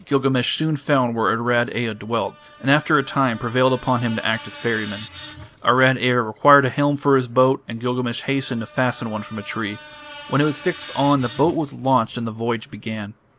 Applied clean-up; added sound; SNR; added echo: none; Screech; 19 dB; none.